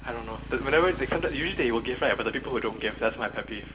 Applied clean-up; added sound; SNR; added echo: none; Motorcycle; 12 dB; reverberation time 0.7 s.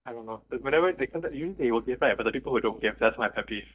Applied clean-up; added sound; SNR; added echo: neural mask model DeepFilterNet 3.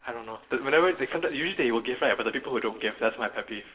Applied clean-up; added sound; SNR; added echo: neural separator model SepFormer DNS4.